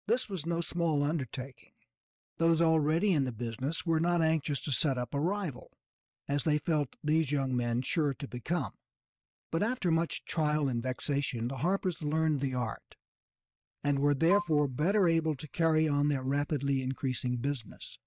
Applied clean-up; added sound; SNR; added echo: neural mask model DeepFilterNet 3.